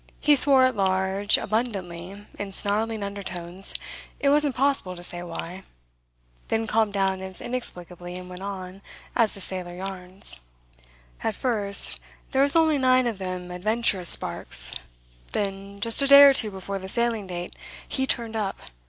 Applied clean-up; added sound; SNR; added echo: none; none; none; none.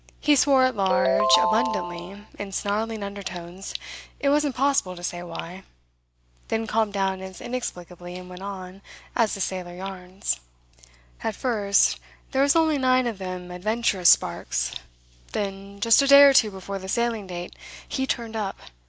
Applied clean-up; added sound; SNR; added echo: none; Ringtone; -1 dB; none.